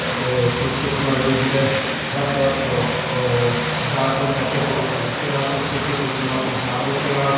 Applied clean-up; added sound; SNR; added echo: none; Vehicle; 1 dB; reverberation time 1.0 s.